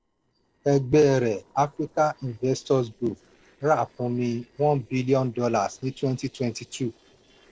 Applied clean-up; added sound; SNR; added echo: neural separator model SepFormer DNS4.